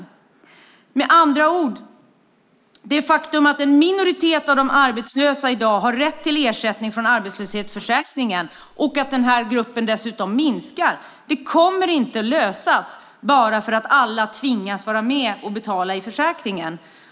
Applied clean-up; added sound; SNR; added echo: neural mask model Resemble Enhance denoiser.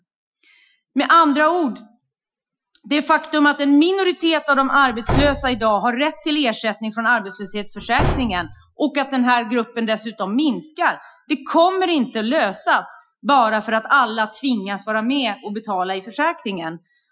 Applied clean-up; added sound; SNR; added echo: classical method Wiener filter.